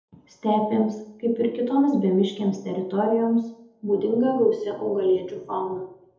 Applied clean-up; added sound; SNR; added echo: none; none; none; reverberation time 0.7 s.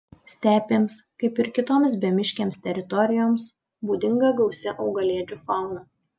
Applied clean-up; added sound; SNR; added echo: none; none; none; none.